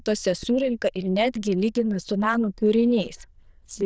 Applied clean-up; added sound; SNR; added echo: neural diffusion model UNIVERSE++.